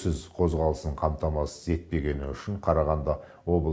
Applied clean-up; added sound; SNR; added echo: none; none; none; none.